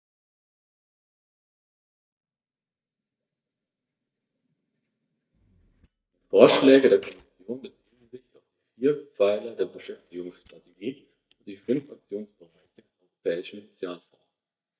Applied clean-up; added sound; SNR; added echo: neural mask model DeepFilterNet 3.